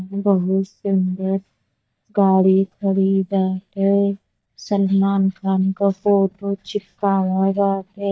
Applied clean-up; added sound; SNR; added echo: neural mask model DeepFilterNet 3.